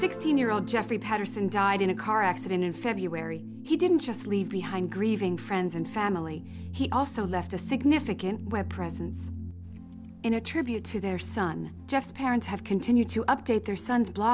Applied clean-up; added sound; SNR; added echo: none; none; none; none.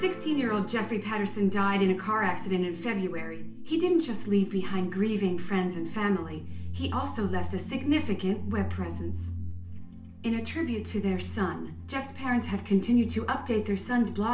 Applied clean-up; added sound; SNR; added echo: none; none; none; reverberation time 0.4 s.